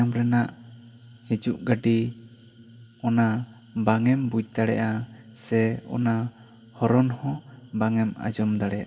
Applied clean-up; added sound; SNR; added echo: none; none; none; reverberation time 2.4 s.